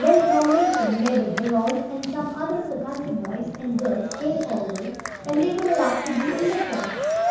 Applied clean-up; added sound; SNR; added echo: none; Cheering; 4 dB; reverberation time 0.9 s.